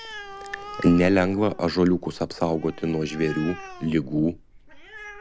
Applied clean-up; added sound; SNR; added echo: none; Animal; 15 dB; none.